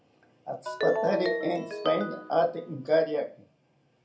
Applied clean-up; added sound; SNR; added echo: none; Ringtone; 4 dB; reverberation time 0.3 s.